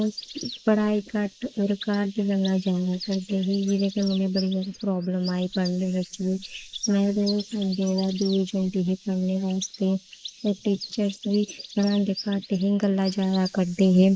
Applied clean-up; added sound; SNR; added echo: neural mask model Resemble Enhance denoiser.